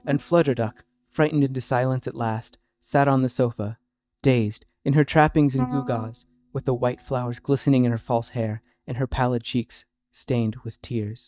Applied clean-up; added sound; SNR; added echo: neural mask model DeepFilterNet 3.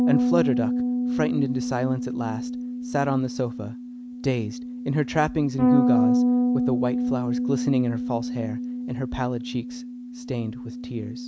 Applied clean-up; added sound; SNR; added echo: none; Bass guitar; -2 dB; none.